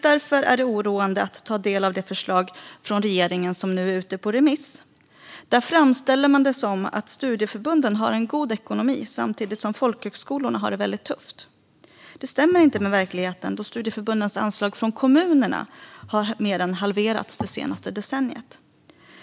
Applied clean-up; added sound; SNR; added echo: none; none; none; none.